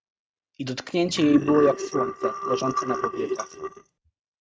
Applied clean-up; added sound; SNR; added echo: neural mask model RNNoise.